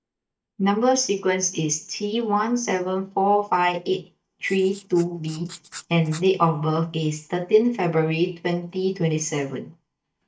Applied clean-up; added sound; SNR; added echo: neural mask model DeepFilterNet 3.